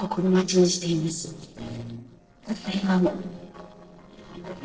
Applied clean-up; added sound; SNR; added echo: neural separator model SepFormer DNS4.